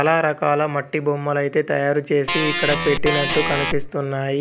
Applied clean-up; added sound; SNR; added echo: none; Organ; 1 dB; none.